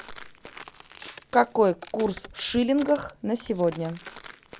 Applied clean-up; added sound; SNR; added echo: none; Walk, footsteps; 19 dB; none.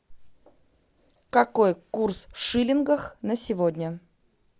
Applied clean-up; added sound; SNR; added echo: none; none; none; none.